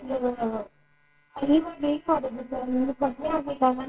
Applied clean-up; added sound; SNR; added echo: neural separator model SepFormer WHAMR!.